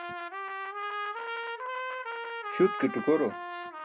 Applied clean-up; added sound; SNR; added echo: none; Trumpet; 4 dB; none.